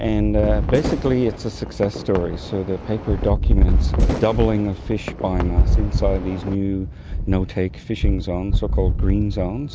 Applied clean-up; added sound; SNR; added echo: none; Fireworks; 11 dB; none.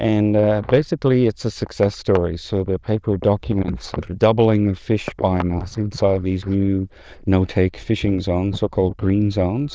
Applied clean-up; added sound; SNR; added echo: neural diffusion model UNIVERSE++.